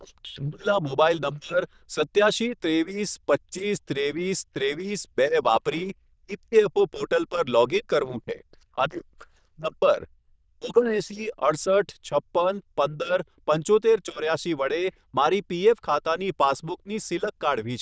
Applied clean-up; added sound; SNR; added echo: neural diffusion model UNIVERSE++.